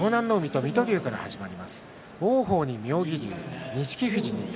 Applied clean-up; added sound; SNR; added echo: none; none; none; none.